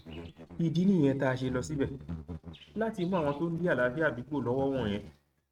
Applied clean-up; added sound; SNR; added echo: neural mask model RNNoise.